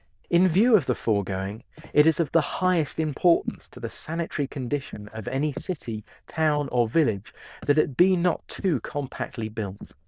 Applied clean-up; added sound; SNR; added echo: neural diffusion model UNIVERSE++.